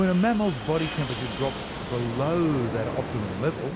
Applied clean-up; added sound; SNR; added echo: none; Fixed-wing aircraft, airplane; 7 dB; none.